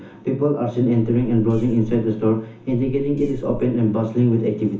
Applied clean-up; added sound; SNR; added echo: none; Meow; 16 dB; reverberation time 0.7 s.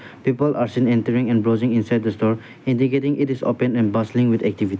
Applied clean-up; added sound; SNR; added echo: none; none; none; none.